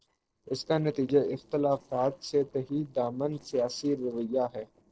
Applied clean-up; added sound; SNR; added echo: neural separator model SepFormer DNS4.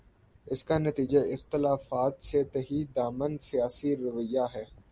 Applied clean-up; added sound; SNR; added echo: none; none; none; none.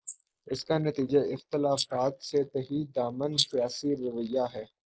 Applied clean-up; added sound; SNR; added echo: neural mask model Resemble Enhance denoiser.